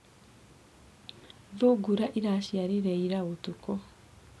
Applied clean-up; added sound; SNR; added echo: none; none; none; none.